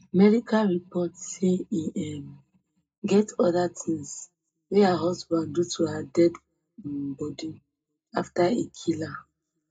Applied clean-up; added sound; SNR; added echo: none; none; none; reverberation time 0.2 s.